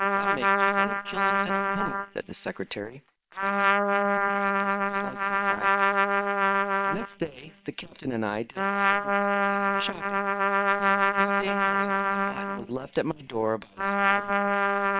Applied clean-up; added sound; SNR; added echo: neural separator model SepFormer WHAM!.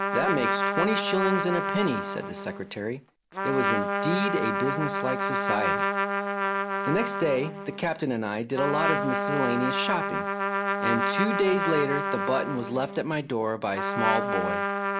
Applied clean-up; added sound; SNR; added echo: none; Trumpet; 0 dB; none.